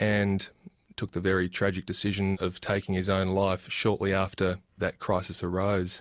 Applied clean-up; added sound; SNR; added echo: none; none; none; none.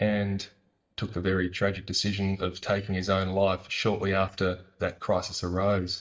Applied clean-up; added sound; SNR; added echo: neural mask model DeepFilterNet 3.